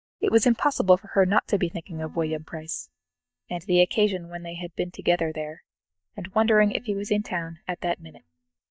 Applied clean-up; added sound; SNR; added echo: neural mask model DeepFilterNet 3.